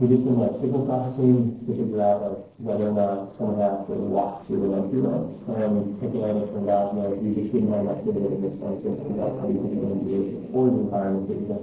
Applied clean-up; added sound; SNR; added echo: neural separator model SepFormer DNS4.